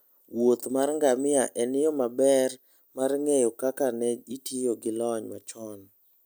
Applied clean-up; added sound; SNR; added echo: none; none; none; none.